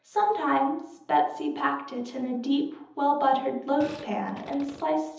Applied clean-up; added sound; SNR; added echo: none; Fart; 18 dB; reverberation time 0.7 s.